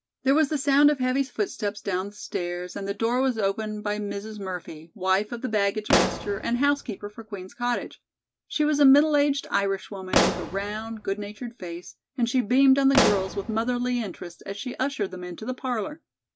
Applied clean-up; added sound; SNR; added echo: none; Explosion; 3 dB; none.